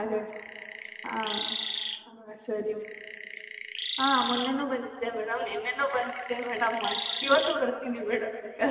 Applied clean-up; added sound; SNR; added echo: none; Chirp, tweet; 4 dB; reverberation time 2.3 s.